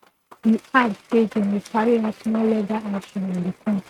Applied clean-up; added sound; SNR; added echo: neural mask model RNNoise.